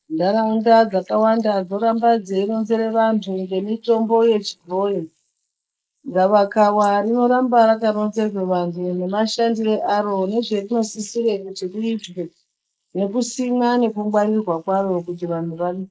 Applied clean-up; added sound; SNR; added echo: neural mask model Resemble Enhance denoiser.